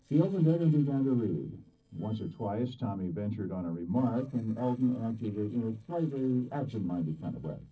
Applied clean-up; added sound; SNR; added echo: neural separator model SepFormer DNS4.